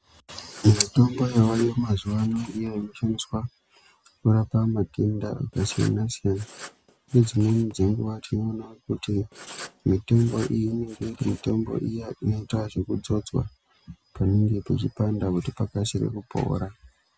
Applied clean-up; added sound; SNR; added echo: none; Writing; 20 dB; none.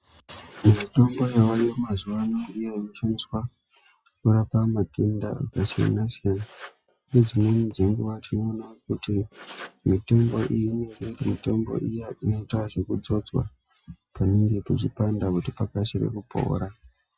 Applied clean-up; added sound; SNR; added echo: classical method log-MMSE.